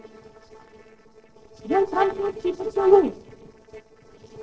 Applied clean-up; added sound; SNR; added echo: neural separator model SepFormer DNS4.